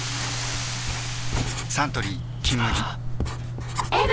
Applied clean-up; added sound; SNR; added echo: none; Writing; 1 dB; none.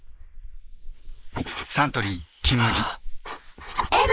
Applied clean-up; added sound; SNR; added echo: neural mask model Resemble Enhance denoiser.